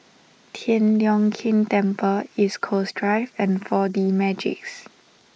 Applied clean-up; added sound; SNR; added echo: neural mask model Resemble Enhance denoiser.